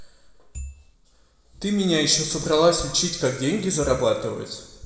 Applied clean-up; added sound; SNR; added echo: none; Marimba, xylophone / Wood; 12 dB; reverberation time 1.2 s.